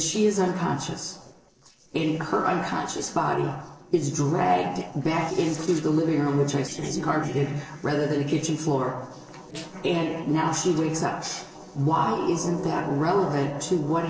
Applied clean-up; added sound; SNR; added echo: neural separator model SepFormer DNS4.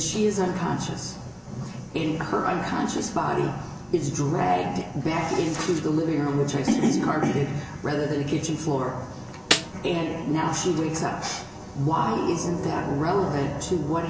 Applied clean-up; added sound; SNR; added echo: none; Snare drum; 2 dB; reverberation time 0.2 s.